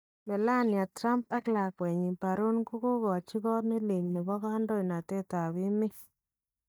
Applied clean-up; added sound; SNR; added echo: neural mask model DeepFilterNet 3.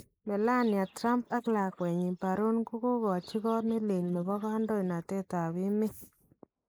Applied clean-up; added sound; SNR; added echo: neural mask model Resemble Enhance denoiser.